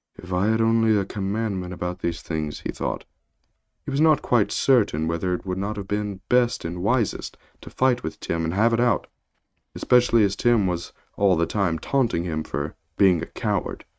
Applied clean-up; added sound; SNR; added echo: neural mask model RNNoise.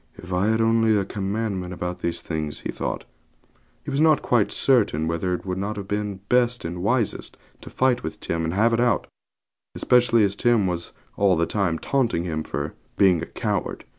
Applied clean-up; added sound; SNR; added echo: none; none; none; none.